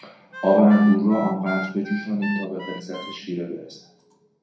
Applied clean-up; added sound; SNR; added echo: none; Harmonica; 13 dB; reverberation time 0.5 s.